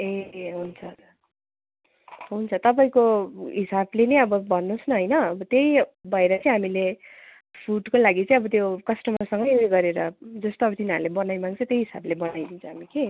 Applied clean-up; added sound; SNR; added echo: none; none; none; none.